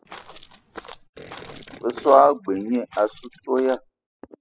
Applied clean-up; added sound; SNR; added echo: classical method spectral subtraction.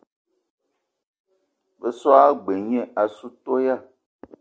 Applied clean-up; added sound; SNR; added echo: none; none; none; none.